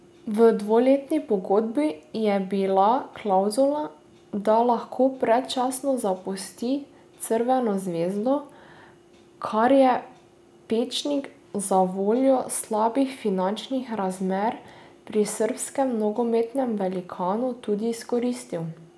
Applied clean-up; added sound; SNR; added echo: none; none; none; none.